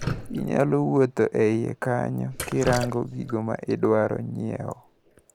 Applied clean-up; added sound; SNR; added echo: none; Drip; 12 dB; none.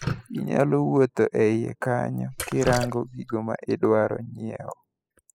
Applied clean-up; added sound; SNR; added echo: classical method spectral subtraction.